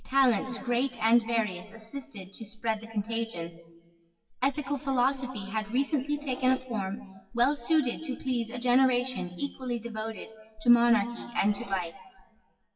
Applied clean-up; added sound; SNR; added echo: classical method WPE with log-MMSE.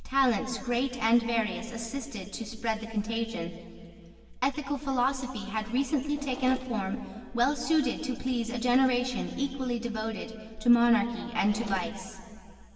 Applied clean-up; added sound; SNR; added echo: none; Mechanisms; 15 dB; reverberation time 2.3 s.